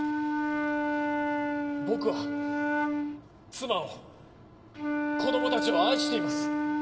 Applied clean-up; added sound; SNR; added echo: none; Wind instrument, woodwind instrument; -4 dB; reverberation time 0.9 s.